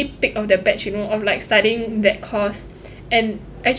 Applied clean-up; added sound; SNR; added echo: none; none; none; none.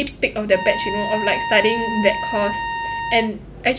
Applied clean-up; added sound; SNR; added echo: none; Bicycle bell + Trumpet; 5 dB; none.